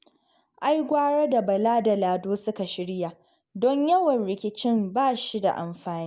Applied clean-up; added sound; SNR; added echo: none; none; none; none.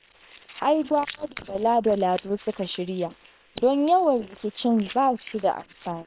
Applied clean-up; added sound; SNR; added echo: neural separator model SepFormer WHAM!.